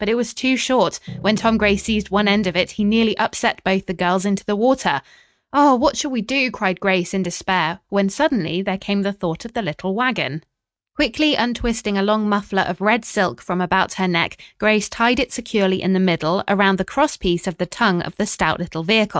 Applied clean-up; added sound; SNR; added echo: neural mask model RNNoise.